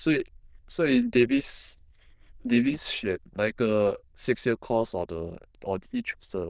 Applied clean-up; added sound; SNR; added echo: neural diffusion model UNIVERSE++.